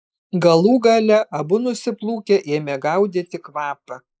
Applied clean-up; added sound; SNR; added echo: neural mask model Resemble Enhance denoiser.